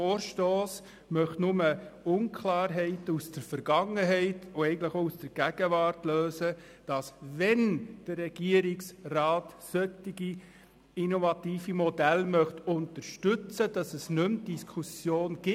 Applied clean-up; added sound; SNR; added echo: none; none; none; none.